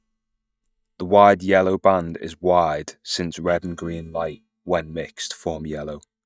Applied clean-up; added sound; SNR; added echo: neural mask model DeepFilterNet 3.